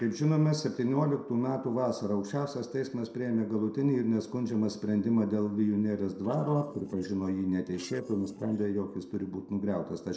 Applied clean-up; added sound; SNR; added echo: neural separator model SepFormer DNS4.